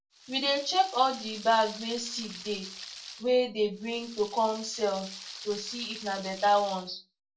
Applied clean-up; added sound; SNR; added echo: none; Rain; 14 dB; reverberation time 0.2 s.